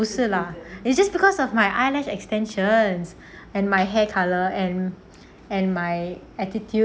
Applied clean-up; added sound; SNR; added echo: none; none; none; none.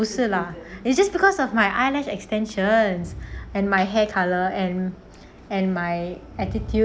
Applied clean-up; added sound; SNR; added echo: none; Crowd; 17 dB; none.